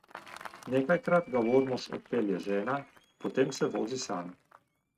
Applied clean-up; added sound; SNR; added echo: neural mask model RNNoise.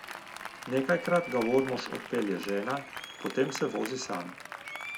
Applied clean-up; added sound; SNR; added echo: none; Applause; 10 dB; none.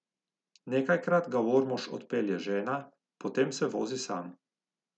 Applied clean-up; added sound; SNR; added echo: none; none; none; none.